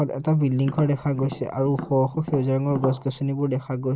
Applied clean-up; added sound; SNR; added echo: none; Tap; 12 dB; none.